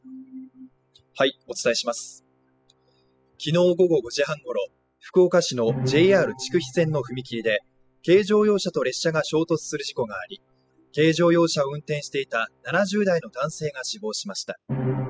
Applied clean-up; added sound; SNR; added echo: classical method spectral subtraction.